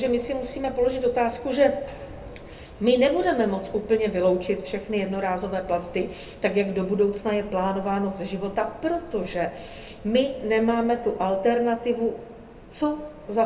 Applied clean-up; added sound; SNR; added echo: none; Subway, metro, underground; 19 dB; reverberation time 0.3 s.